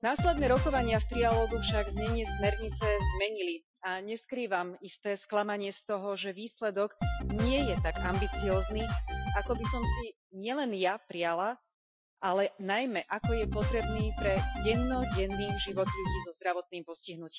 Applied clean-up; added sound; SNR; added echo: classical method Wiener filter.